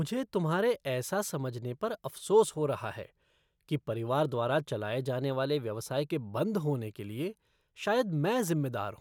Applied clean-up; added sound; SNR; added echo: none; none; none; none.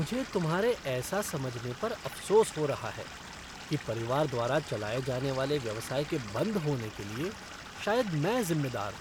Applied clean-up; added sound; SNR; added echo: none; Stream / Liquid; 12 dB; none.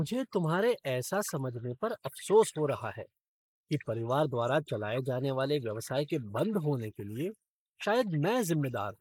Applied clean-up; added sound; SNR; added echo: neural mask model Resemble Enhance denoiser.